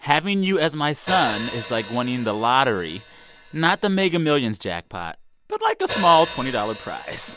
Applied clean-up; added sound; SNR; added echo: none; Hi-hat; 9 dB; none.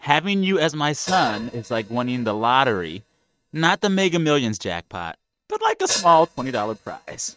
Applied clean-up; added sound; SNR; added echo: neural mask model RNNoise.